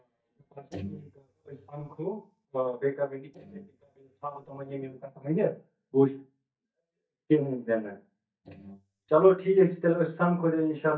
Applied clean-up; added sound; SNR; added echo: neural mask model DeepFilterNet 3.